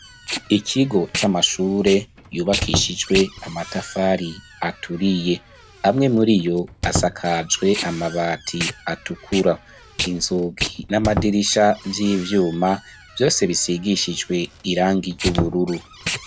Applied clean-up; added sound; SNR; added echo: none; Squeak + Packing tape, duct tape; 10 dB; none.